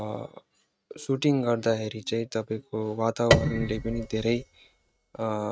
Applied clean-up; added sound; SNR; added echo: neural mask model RNNoise.